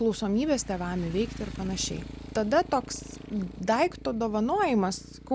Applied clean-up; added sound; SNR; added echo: none; Motorcycle; 13 dB; none.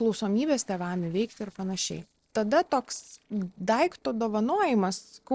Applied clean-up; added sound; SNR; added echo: neural separator model SepFormer DNS4.